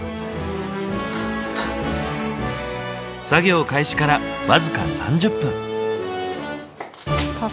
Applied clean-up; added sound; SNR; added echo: none; none; none; none.